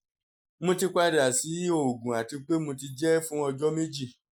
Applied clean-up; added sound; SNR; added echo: neural mask model Resemble Enhance denoiser.